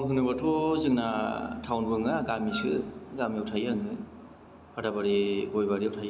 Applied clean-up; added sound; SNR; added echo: none; Wind instrument, woodwind instrument; 14 dB; none.